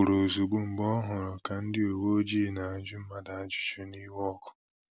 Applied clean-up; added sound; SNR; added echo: none; none; none; none.